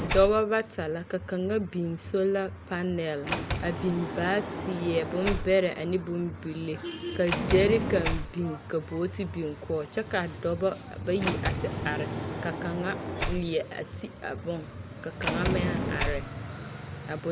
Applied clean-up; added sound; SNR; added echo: none; Sliding door; 6 dB; none.